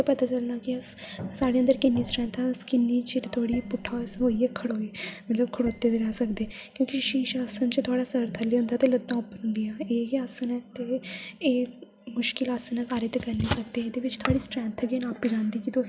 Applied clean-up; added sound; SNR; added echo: none; Dishes, pots, and pans; 16 dB; none.